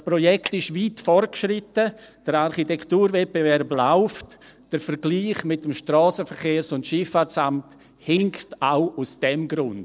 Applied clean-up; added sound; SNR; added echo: neural separator model SepFormer DNS4.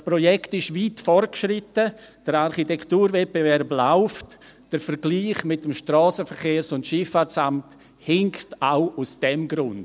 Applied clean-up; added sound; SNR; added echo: none; none; none; none.